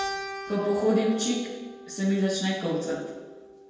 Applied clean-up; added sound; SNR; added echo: none; Keyboard (musical); 11 dB; reverberation time 1.1 s.